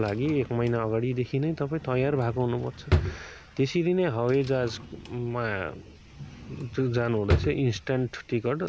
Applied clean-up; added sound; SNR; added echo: none; Drawer open or close; 7 dB; none.